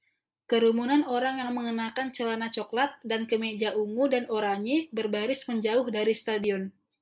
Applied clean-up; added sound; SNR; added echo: none; none; none; none.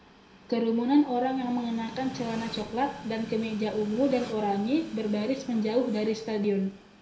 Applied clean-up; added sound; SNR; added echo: none; Train; 15 dB; reverberation time 0.5 s.